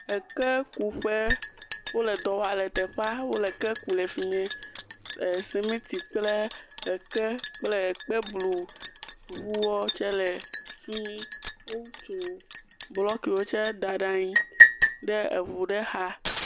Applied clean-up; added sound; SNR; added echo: none; Liquid; -1 dB; none.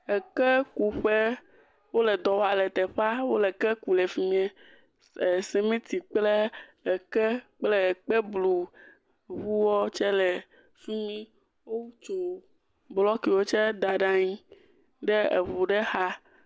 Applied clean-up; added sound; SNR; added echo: none; none; none; none.